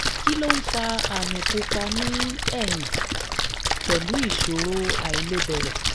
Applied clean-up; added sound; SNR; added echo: none; Splash, splatter; -3 dB; none.